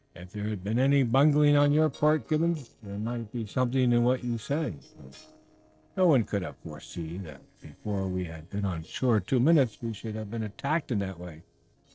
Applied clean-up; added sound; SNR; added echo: neural separator model SepFormer DNS4.